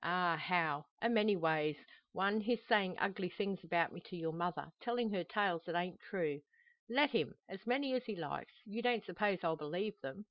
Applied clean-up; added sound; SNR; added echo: none; none; none; none.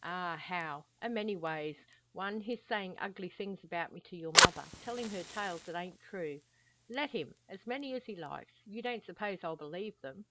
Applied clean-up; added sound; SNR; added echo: none; Fire; -2 dB; none.